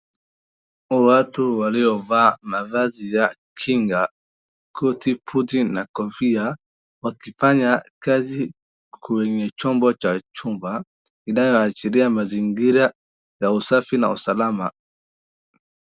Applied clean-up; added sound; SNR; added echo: none; none; none; none.